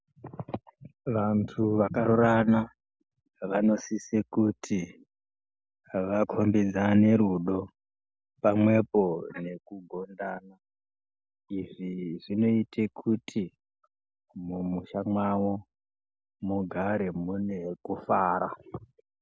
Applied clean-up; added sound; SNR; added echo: none; none; none; none.